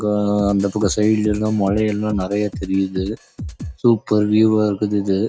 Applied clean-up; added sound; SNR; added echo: neural mask model RNNoise.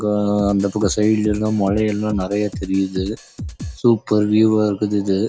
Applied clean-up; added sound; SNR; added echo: none; Drum kit; 13 dB; none.